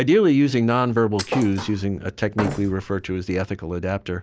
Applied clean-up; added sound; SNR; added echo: none; Thump, thud; 10 dB; none.